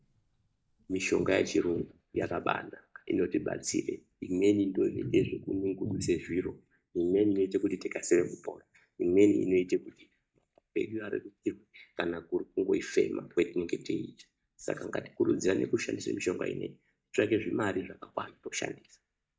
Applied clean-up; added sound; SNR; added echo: neural mask model DeepFilterNet 3.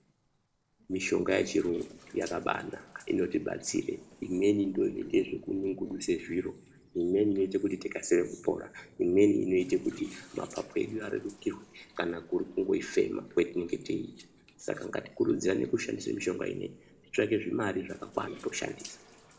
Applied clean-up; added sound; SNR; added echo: neural separator model SepFormer DNS4.